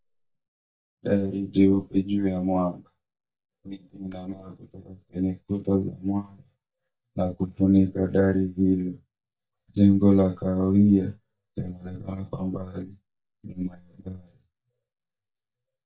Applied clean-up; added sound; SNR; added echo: neural mask model DeepFilterNet 3.